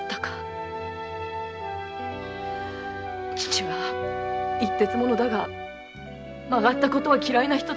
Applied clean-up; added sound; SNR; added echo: none; Bowed string instrument; 19 dB; none.